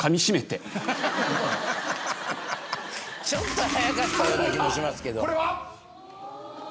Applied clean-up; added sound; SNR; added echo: none; none; none; none.